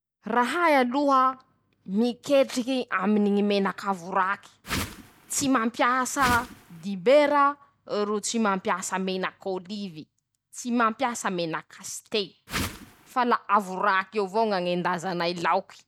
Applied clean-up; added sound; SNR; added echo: none; Whoosh, swoosh, swish; 8 dB; none.